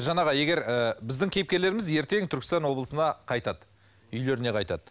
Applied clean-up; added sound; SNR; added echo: none; none; none; none.